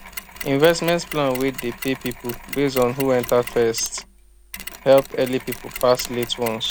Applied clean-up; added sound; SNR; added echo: none; Mechanisms; 13 dB; none.